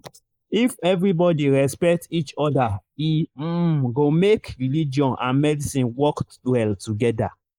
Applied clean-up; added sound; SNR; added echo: neural mask model Resemble Enhance denoiser.